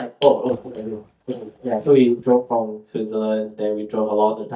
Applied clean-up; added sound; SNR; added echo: neural mask model DeepFilterNet 3.